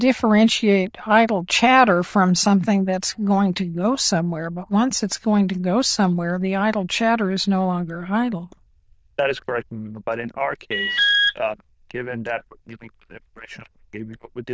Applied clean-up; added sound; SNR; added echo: neural diffusion model UNIVERSE++.